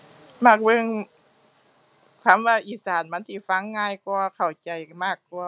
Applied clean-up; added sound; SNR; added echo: none; none; none; none.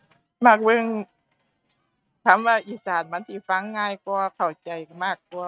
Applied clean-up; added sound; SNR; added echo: neural mask model RNNoise.